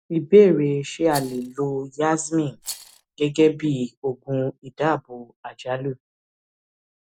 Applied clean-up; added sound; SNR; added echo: none; Rattle; 18 dB; none.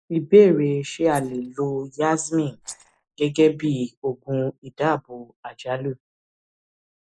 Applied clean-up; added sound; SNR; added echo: neural mask model Resemble Enhance denoiser.